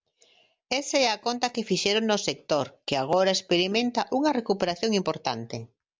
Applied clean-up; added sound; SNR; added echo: none; none; none; none.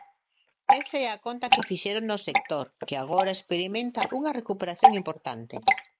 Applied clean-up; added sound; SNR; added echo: neural mask model Resemble Enhance denoiser.